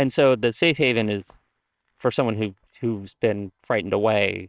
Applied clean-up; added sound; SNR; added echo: neural separator model SepFormer WHAMR!.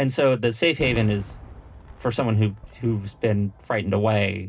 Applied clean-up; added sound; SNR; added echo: none; Fireworks; 18 dB; reverberation time 0.2 s.